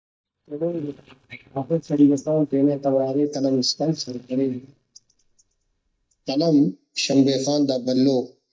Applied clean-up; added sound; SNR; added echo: neural mask model DeepFilterNet 3.